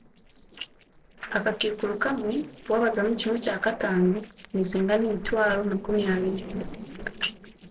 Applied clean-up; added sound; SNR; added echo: neural separator model SepFormer DNS4.